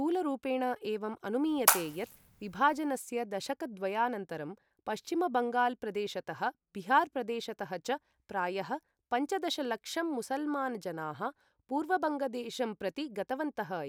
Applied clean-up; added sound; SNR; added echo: none; Water / Splash, splatter; 0 dB; none.